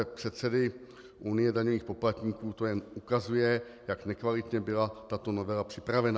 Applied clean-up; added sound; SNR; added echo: none; none; none; none.